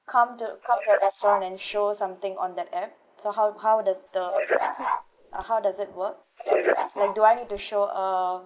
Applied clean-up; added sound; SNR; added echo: neural mask model Resemble Enhance denoiser.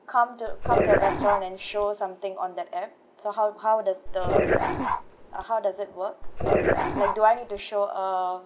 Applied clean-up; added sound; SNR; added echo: none; Dog; -2 dB; none.